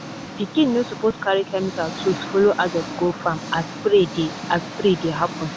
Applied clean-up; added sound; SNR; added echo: none; Engine; 11 dB; none.